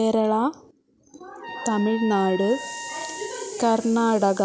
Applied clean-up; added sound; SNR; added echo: none; Trumpet; 13 dB; none.